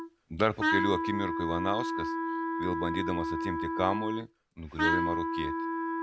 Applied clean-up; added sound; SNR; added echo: none; Wind instrument, woodwind instrument; -2 dB; none.